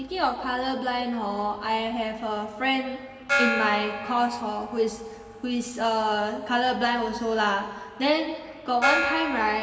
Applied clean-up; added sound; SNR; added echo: none; Gong; 7 dB; reverberation time 2.2 s.